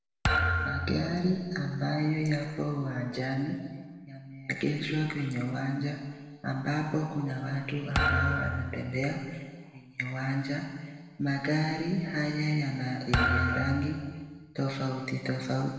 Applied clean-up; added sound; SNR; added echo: none; Thump, thud; 0 dB; reverberation time 1.5 s.